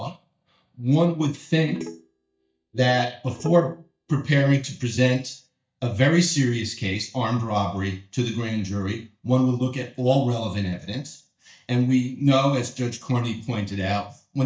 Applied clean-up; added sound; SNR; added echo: neural mask model DeepFilterNet 3.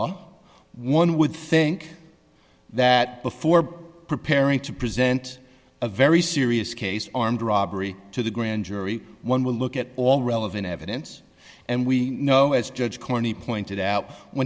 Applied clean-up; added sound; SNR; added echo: none; none; none; none.